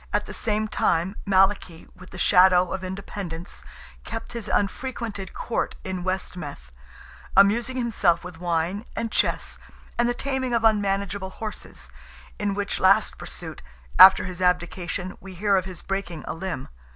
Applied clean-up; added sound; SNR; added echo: none; none; none; none.